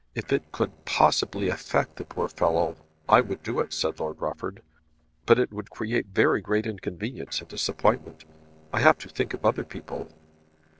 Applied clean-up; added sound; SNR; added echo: neural separator model SepFormer DNS4.